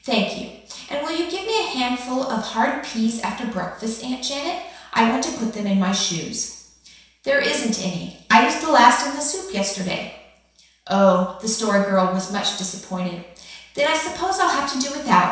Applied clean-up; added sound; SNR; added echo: none; none; none; reverberation time 0.7 s.